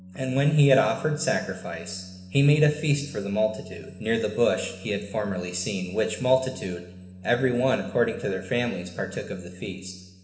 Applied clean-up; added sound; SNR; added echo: none; Organ; 18 dB; reverberation time 1.1 s.